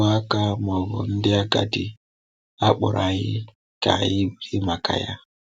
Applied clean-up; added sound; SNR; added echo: none; none; none; none.